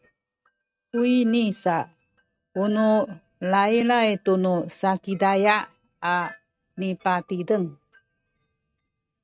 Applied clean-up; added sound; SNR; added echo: neural mask model RNNoise.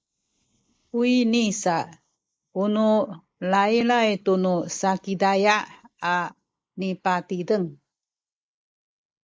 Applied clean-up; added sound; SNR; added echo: neural mask model Resemble Enhance denoiser.